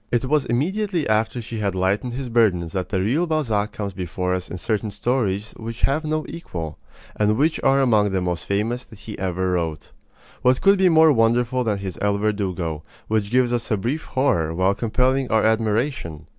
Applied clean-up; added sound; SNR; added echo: none; none; none; none.